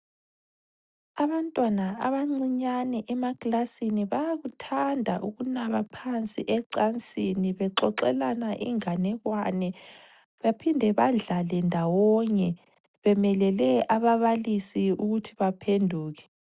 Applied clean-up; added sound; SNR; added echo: none; none; none; none.